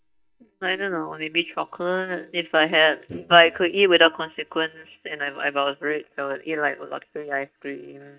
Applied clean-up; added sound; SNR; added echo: neural mask model DeepFilterNet 3.